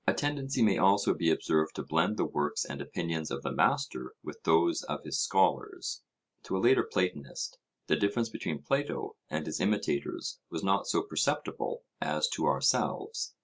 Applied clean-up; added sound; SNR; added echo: none; none; none; none.